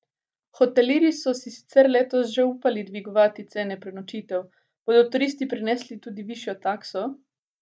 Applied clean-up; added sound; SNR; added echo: none; none; none; none.